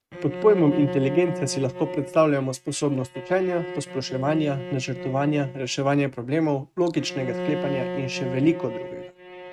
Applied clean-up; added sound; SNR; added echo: neural mask model RNNoise.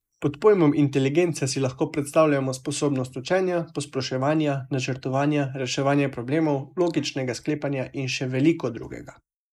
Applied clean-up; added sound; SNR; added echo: neural mask model Resemble Enhance denoiser.